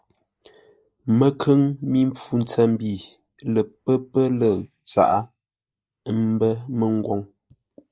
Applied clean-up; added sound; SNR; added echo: neural mask model Resemble Enhance denoiser.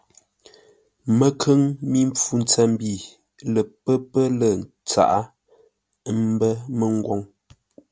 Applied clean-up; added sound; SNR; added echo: none; none; none; none.